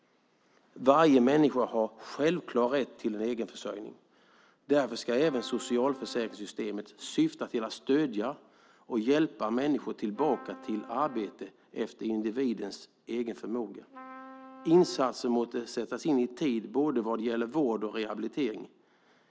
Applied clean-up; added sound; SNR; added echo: none; Trumpet; 19 dB; none.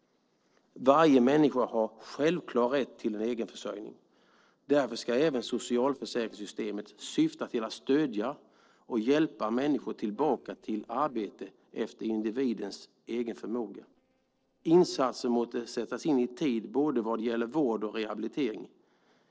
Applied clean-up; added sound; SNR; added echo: neural separator model SepFormer DNS4.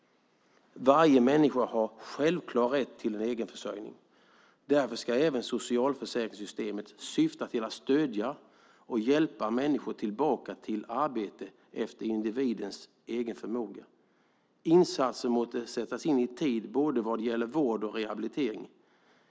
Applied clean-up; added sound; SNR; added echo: none; none; none; none.